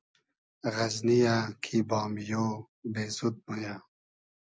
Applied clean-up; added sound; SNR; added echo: none; none; none; none.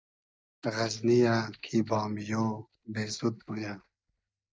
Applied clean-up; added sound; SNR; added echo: neural mask model DeepFilterNet 3.